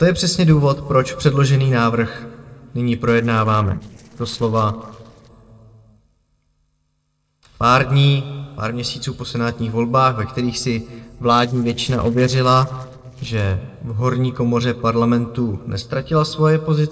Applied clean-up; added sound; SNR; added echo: neural separator model SepFormer DNS4.